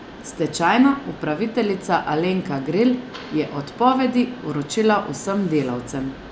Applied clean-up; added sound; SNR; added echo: none; Mechanisms; 16 dB; none.